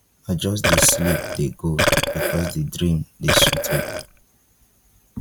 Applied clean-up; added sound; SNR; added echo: none; Burping, eructation; -2 dB; none.